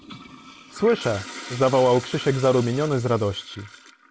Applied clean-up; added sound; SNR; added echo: none; Toilet flush; 16 dB; none.